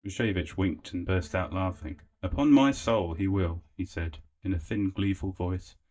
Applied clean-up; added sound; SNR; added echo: neural mask model DeepFilterNet 3.